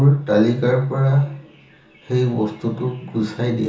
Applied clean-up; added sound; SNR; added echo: none; none; none; reverberation time 0.7 s.